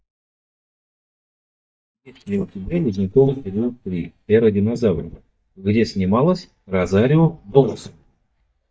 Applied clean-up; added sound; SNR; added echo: neural mask model DeepFilterNet 3.